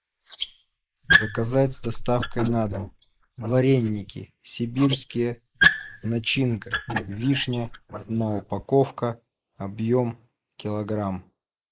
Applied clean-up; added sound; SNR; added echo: neural mask model Resemble Enhance denoiser.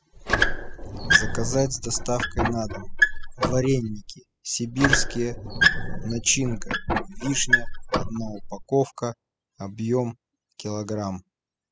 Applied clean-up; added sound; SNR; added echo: classical method spectral subtraction.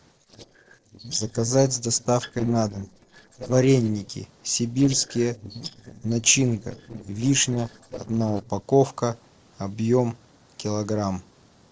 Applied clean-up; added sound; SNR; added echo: neural separator model SepFormer DNS4.